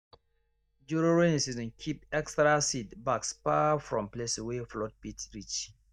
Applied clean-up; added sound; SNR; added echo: neural mask model DeepFilterNet 3.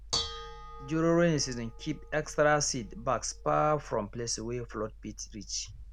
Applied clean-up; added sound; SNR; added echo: none; Dishes, pots, and pans / Bell; 11 dB; none.